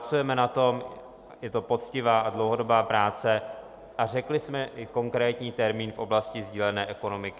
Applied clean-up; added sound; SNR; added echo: none; none; none; none.